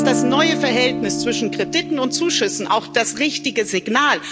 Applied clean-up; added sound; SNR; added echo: none; Guitar; 5 dB; none.